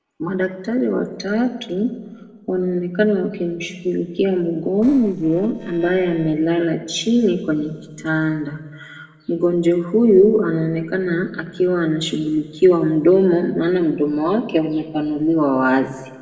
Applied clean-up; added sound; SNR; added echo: neural separator model SepFormer DNS4.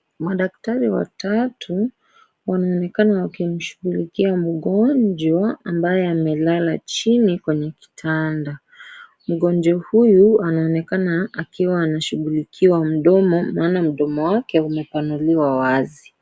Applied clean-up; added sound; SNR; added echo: none; none; none; none.